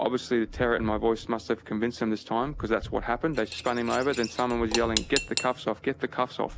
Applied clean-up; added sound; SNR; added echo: none; Cutlery, silverware / Dishes, pots, and pans; 7 dB; none.